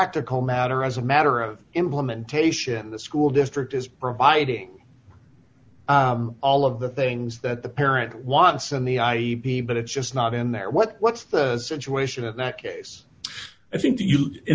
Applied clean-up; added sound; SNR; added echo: none; none; none; none.